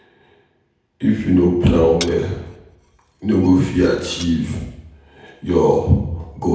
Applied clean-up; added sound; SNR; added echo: none; Glass; 19 dB; reverberation time 0.8 s.